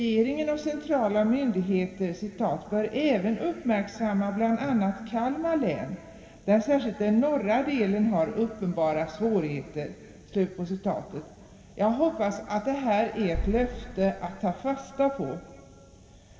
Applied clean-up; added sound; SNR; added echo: none; Boom; 9 dB; reverberation time 2.3 s.